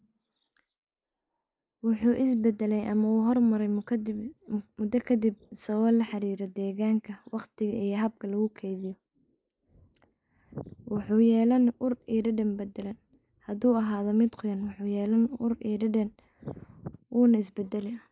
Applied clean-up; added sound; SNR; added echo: neural mask model Resemble Enhance denoiser.